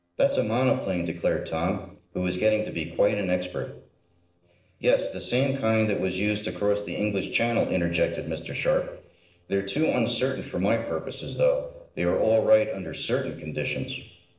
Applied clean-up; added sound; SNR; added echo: neural separator model SepFormer DNS4.